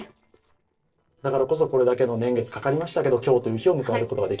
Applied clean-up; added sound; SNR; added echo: neural separator model SepFormer DNS4.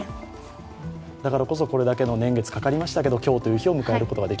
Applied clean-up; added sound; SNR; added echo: none; none; none; none.